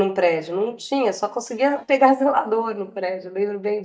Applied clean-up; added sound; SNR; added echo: neural mask model DeepFilterNet 3.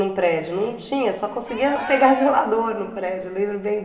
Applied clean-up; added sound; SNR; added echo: none; Cheering; 12 dB; reverberation time 2.5 s.